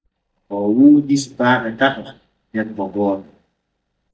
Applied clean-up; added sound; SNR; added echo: neural mask model DeepFilterNet 3.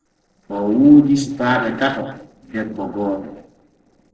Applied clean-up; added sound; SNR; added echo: neural separator model SepFormer DNS4.